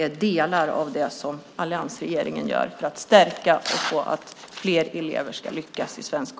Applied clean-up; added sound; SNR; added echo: none; none; none; none.